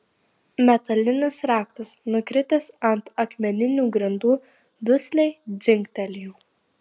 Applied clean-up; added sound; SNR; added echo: none; none; none; none.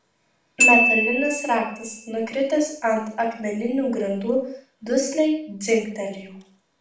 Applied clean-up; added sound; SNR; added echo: none; Glockenspiel; 0 dB; reverberation time 0.5 s.